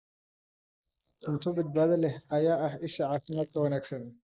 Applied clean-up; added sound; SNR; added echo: neural mask model Resemble Enhance denoiser.